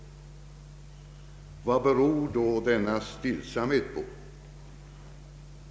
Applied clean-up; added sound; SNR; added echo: none; none; none; none.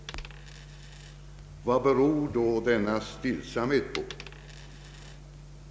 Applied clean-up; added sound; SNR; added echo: none; Coin (dropping) + Crackle; 19 dB; none.